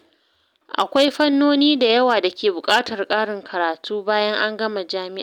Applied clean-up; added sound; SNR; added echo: none; none; none; none.